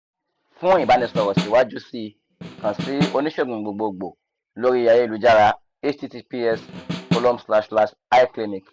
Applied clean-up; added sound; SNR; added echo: none; Snare drum; 7 dB; none.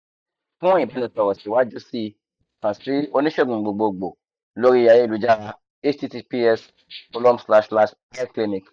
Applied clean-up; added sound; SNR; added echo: neural mask model DeepFilterNet 3.